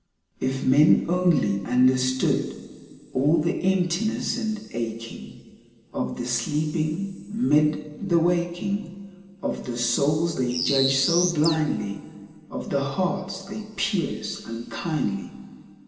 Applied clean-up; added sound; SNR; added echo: none; Bird; 3 dB; reverberation time 2.8 s.